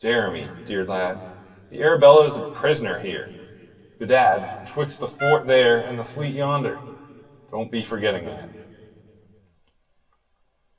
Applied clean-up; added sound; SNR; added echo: none; Trumpet; 9 dB; reverberation time 2.6 s.